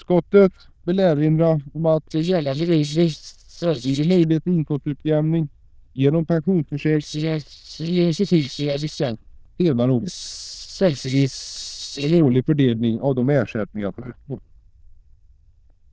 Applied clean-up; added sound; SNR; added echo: neural diffusion model UNIVERSE++.